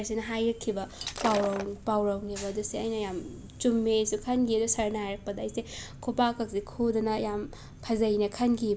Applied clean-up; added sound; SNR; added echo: none; Shatter; 9 dB; none.